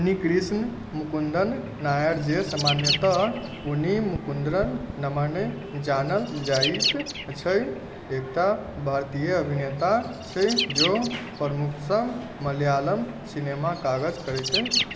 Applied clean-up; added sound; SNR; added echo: none; Bird; 8 dB; none.